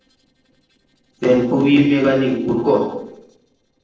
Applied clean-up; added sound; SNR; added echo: neural separator model SepFormer DNS4.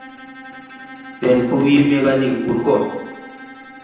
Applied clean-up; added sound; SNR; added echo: none; Bowed string instrument; 18 dB; reverberation time 0.9 s.